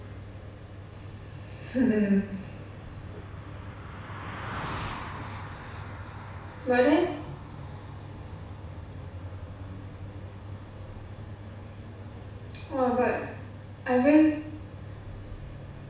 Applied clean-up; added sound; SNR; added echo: none; Car passing by; 15 dB; reverberation time 0.7 s.